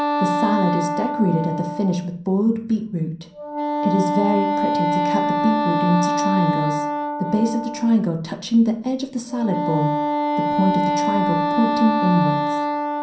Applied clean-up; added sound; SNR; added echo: none; Wind instrument, woodwind instrument; 1 dB; reverberation time 0.6 s.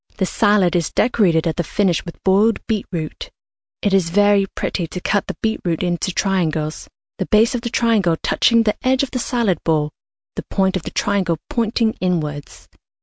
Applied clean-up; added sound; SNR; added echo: none; none; none; none.